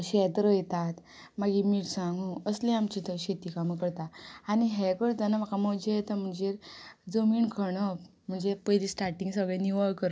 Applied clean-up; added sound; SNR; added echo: none; none; none; none.